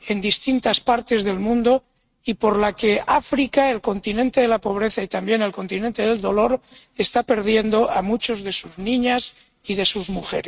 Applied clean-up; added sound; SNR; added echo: neural mask model RNNoise.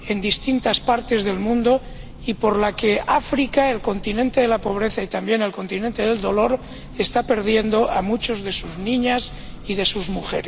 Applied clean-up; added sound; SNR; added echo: none; Train / Breathing; 14 dB; none.